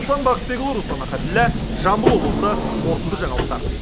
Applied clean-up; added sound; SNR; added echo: none; Subway, metro, underground; 0 dB; none.